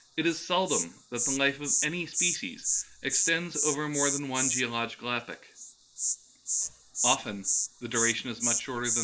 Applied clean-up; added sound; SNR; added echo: neural mask model Resemble Enhance denoiser.